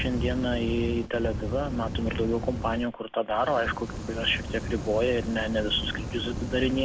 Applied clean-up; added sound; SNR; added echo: none; Fire; 5 dB; none.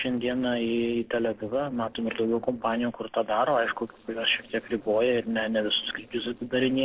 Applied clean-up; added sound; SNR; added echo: neural separator model SepFormer DNS4.